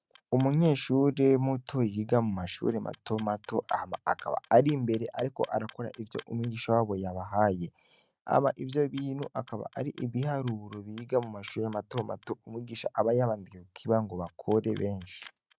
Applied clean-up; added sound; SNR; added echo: neural mask model RNNoise.